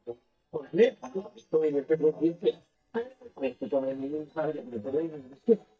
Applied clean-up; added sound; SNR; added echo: neural mask model DeepFilterNet 3.